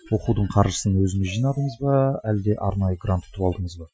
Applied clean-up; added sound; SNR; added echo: classical method Wiener filter.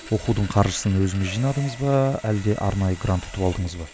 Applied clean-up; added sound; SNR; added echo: none; Sawing; 18 dB; none.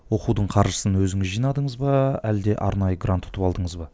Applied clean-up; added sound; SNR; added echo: none; none; none; none.